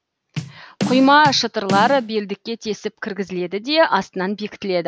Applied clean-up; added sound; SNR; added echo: none; Bass drum / Snare drum; 7 dB; none.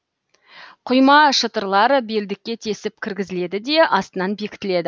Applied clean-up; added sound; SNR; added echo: none; none; none; none.